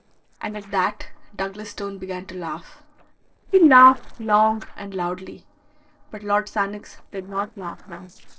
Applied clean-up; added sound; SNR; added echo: neural separator model SepFormer DNS4.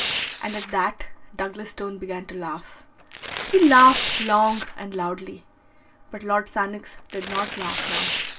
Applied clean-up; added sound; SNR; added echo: none; Tearing; 5 dB; reverberation time 0.2 s.